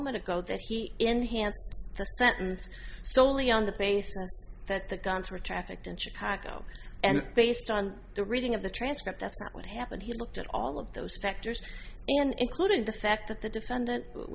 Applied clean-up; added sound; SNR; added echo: none; none; none; none.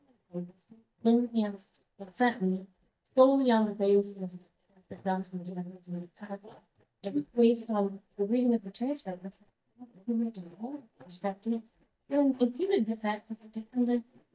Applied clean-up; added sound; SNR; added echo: neural mask model DeepFilterNet 3.